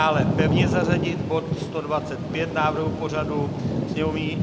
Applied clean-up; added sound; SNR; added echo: none; Thunder / Rain; -1 dB; none.